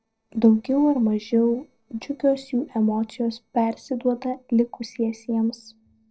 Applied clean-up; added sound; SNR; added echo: neural separator model SepFormer DNS4.